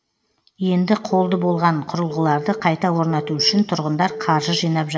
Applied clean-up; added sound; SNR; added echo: none; Telephone; 12 dB; reverberation time 0.8 s.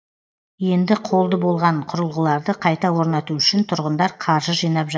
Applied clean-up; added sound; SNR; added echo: neural mask model DeepFilterNet 3.